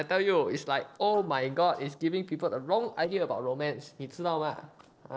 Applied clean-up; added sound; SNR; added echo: neural separator model SepFormer DNS4.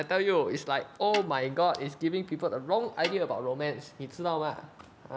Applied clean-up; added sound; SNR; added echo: none; Snare drum; 11 dB; none.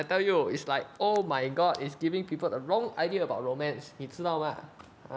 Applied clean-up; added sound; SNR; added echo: none; none; none; none.